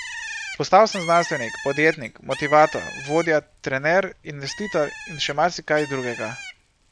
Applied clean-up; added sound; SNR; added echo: none; Bird; 14 dB; none.